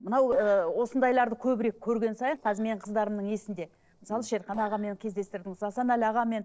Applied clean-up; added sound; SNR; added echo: neural separator model SepFormer DNS4.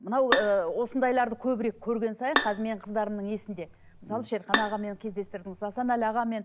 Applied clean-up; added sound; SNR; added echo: none; Bowed string instrument; 6 dB; none.